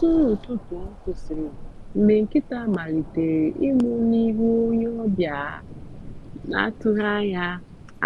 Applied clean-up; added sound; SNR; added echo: none; Thunder; 14 dB; none.